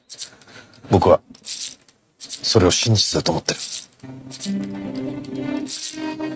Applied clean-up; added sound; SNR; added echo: neural mask model RNNoise.